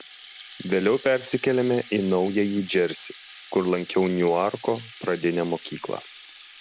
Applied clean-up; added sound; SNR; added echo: none; Rattle (instrument); 20 dB; none.